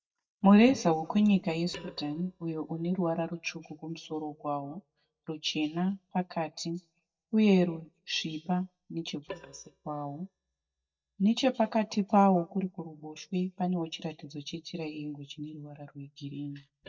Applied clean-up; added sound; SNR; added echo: neural mask model DeepFilterNet 3.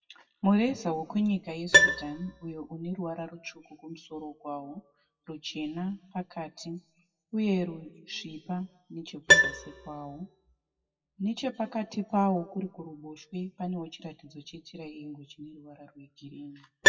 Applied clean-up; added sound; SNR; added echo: classical method WPE with log-MMSE.